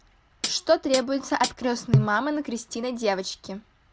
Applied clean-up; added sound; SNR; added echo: none; Hi-hat; 1 dB; none.